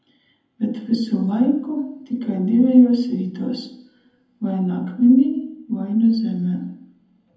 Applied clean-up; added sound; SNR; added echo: none; none; none; reverberation time 0.8 s.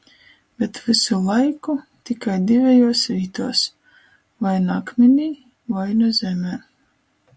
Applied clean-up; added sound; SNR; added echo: none; none; none; none.